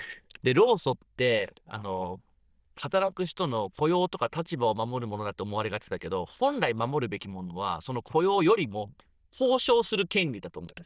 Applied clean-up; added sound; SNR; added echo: neural diffusion model UNIVERSE++.